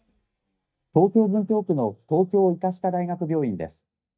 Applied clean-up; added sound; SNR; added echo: neural mask model DeepFilterNet 3.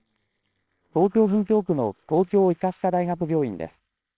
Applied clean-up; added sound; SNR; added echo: neural separator model SepFormer WHAMR!.